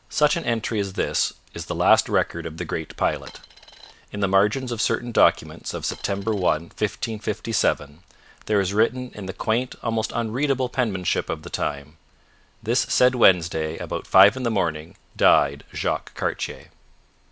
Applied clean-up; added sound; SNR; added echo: none; Coin (dropping); 20 dB; none.